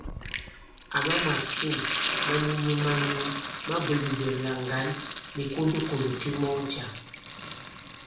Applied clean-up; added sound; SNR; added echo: none; Sink (filling or washing); 3 dB; reverberation time 0.5 s.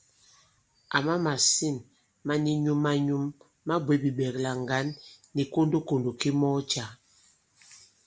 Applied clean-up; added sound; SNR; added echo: none; none; none; none.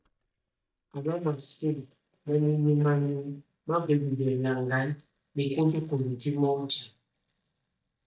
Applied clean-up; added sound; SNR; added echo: neural mask model DeepFilterNet 3.